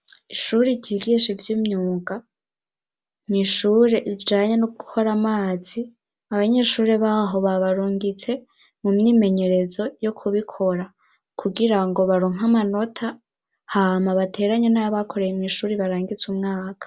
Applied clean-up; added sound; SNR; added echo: none; none; none; none.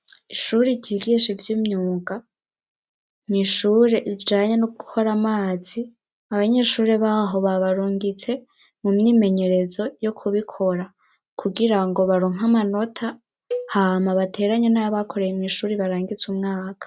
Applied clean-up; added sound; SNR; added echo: neural mask model RNNoise.